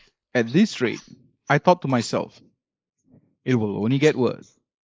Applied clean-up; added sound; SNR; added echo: neural mask model Resemble Enhance denoiser.